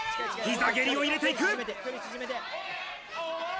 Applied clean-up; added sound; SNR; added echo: none; none; none; none.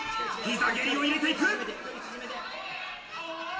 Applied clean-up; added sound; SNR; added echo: none; none; none; reverberation time 1.9 s.